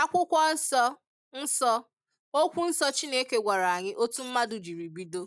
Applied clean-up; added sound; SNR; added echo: neural mask model DeepFilterNet 3.